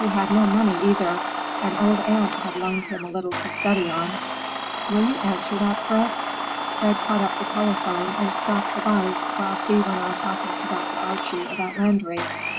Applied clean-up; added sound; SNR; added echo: none; Domestic sounds, home sounds; 3 dB; none.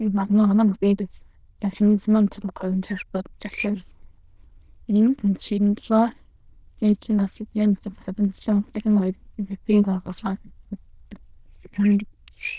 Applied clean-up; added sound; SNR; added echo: neural diffusion model UNIVERSE++.